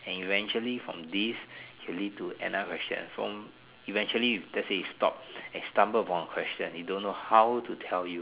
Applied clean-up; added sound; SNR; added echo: none; none; none; none.